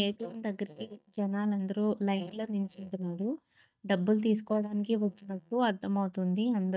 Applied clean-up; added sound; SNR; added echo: neural mask model DeepFilterNet 3.